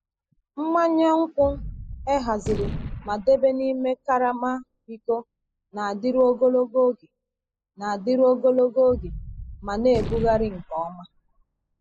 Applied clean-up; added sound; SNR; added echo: classical method spectral subtraction.